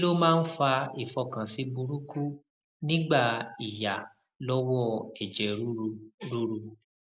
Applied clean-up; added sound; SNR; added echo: none; none; none; none.